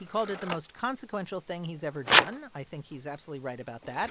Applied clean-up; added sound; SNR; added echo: none; Scissors; -4 dB; none.